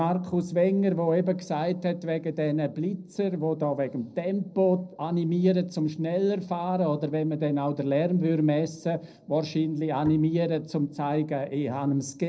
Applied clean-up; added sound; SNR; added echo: neural separator model SepFormer DNS4.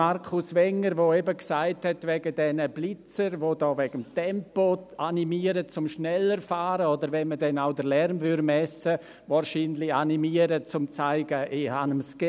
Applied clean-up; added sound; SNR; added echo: none; none; none; none.